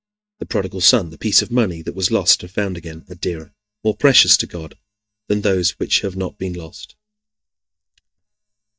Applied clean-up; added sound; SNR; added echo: neural mask model DeepFilterNet 3.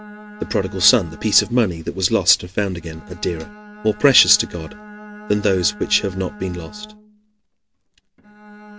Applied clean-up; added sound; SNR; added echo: none; Bowed string instrument; 18 dB; none.